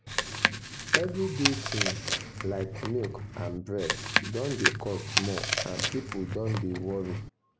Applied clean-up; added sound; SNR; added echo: none; Chewing, mastication; -2 dB; none.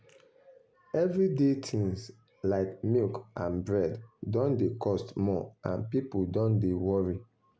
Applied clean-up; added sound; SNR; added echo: none; none; none; none.